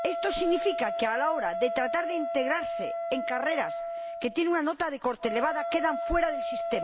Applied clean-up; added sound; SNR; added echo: none; Wind instrument, woodwind instrument; 3 dB; none.